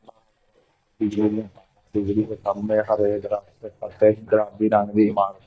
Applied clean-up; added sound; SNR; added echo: neural mask model DeepFilterNet 3.